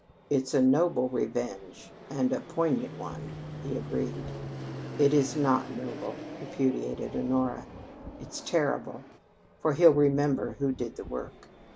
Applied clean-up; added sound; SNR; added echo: none; Fixed-wing aircraft, airplane + Wind; 13 dB; none.